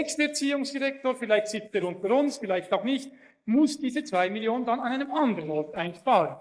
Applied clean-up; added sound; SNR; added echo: neural mask model Resemble Enhance denoiser.